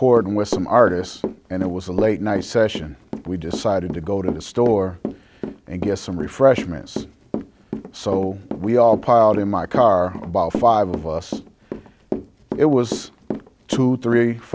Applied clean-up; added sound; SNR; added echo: none; Walk, footsteps / Run; 10 dB; none.